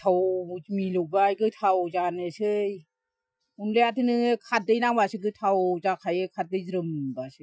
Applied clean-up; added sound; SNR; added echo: classical method Wiener filter.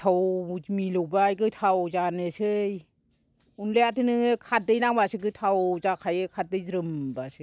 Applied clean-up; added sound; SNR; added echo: none; none; none; none.